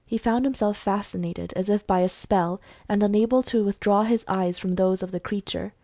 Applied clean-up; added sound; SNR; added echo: none; none; none; none.